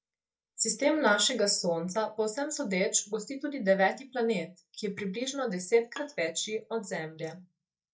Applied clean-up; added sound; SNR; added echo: neural mask model DeepFilterNet 3.